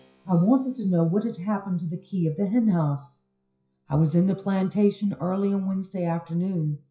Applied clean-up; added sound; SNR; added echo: classical method WPE with log-MMSE.